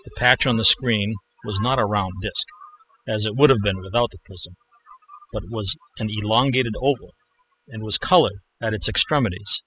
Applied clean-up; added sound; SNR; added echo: classical method spectral subtraction.